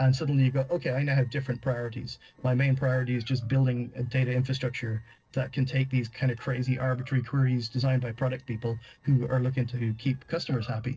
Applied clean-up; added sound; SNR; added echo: neural separator model SepFormer DNS4.